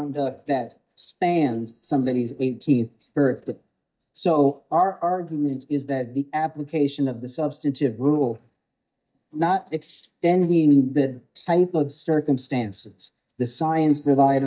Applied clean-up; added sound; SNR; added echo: neural mask model DeepFilterNet 3.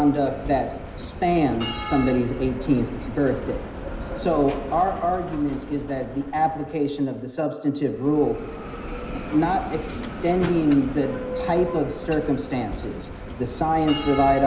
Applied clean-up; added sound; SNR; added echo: none; Bell; 9 dB; reverberation time 0.9 s.